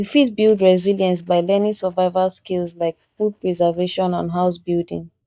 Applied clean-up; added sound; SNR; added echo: neural mask model DeepFilterNet 3.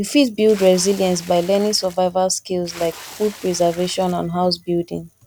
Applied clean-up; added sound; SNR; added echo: none; Water / Splash, splatter; 19 dB; none.